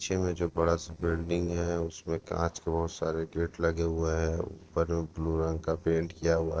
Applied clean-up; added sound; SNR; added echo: neural separator model SepFormer DNS4.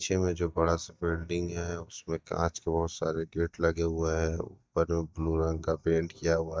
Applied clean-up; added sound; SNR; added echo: neural mask model DeepFilterNet 3.